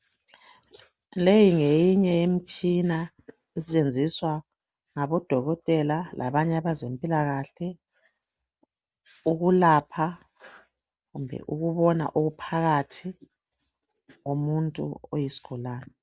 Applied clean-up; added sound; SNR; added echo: none; none; none; none.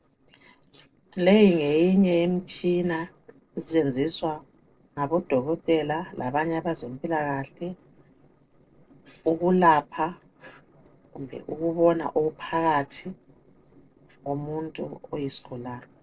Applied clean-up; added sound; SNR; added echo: neural separator model SepFormer DNS4.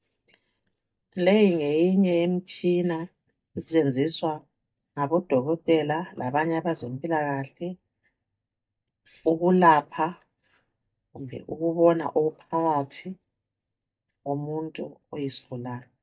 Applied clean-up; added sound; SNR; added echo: neural mask model DeepFilterNet 3.